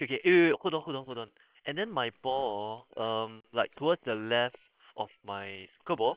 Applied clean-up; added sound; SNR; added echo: neural separator model SepFormer WHAM!.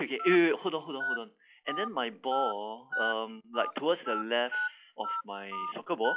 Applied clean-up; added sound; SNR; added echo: classical method log-MMSE.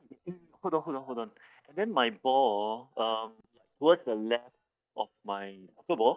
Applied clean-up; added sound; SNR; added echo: neural mask model DeepFilterNet 3.